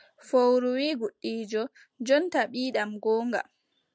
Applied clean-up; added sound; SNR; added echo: none; none; none; none.